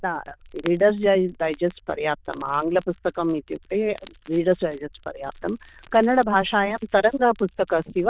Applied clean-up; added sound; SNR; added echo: neural diffusion model UNIVERSE++.